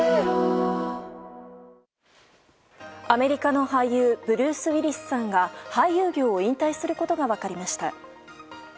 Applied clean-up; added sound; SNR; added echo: none; none; none; none.